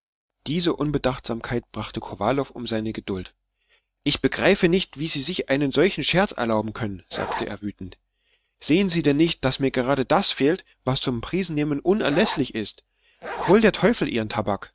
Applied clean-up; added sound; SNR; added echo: neural mask model RNNoise.